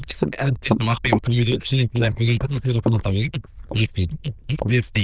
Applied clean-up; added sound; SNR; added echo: neural diffusion model UNIVERSE++.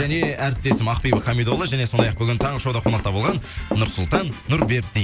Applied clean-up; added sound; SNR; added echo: none; Run; 5 dB; none.